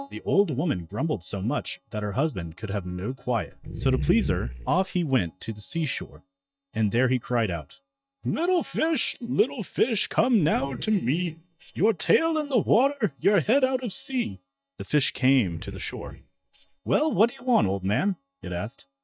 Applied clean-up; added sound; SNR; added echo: neural mask model DeepFilterNet 3.